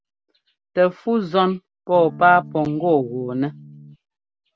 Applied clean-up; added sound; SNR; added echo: none; Electric guitar / Strum; 17 dB; none.